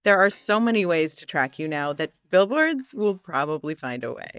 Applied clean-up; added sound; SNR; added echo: neural mask model DeepFilterNet 3.